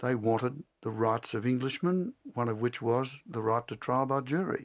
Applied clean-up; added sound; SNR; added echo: none; none; none; none.